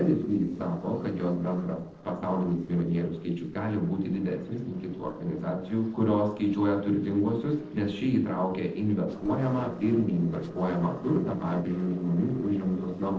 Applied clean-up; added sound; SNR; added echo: neural separator model SepFormer DNS4.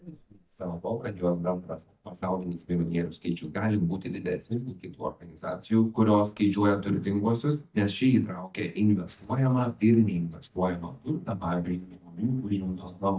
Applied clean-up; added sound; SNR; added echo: neural mask model DeepFilterNet 3.